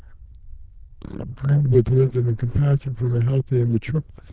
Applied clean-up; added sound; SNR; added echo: neural diffusion model UNIVERSE++.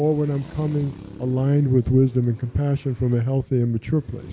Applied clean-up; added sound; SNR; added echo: none; Traffic noise, roadway noise; 20 dB; none.